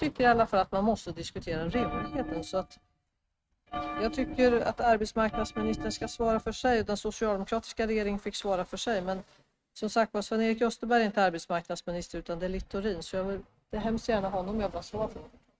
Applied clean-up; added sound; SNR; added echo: neural mask model RNNoise.